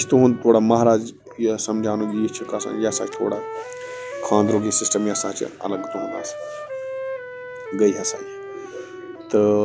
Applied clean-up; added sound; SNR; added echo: none; Wind instrument, woodwind instrument; 12 dB; none.